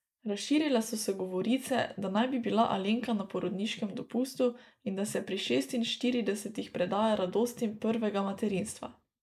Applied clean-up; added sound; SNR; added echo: neural mask model Resemble Enhance denoiser.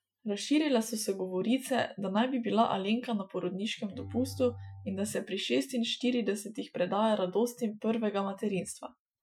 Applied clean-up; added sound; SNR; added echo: classical method Wiener filter.